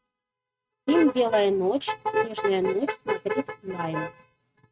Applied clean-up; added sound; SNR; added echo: neural mask model RNNoise.